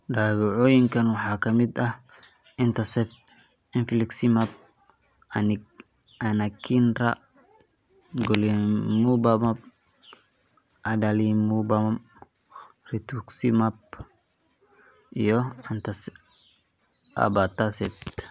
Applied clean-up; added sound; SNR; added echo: none; none; none; none.